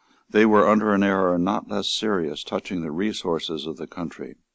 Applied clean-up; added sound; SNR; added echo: none; none; none; none.